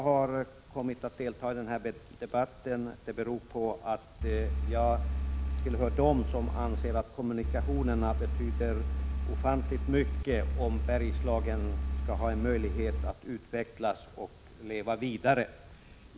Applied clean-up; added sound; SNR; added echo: none; Engine; -2 dB; none.